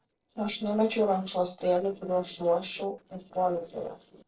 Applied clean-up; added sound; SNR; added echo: neural separator model SepFormer DNS4.